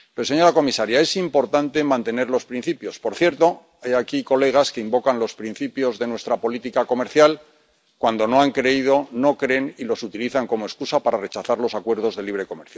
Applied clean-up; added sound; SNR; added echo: none; none; none; none.